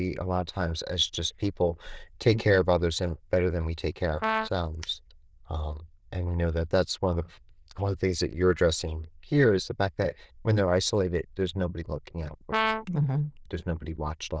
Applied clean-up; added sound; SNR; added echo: neural diffusion model UNIVERSE++.